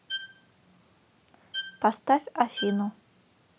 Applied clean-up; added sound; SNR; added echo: none; Bowed string instrument; 14 dB; none.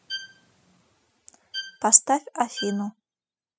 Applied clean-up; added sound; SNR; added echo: classical method spectral subtraction.